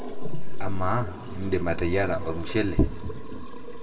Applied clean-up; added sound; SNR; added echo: none; Liquid; 17 dB; reverberation time 1.4 s.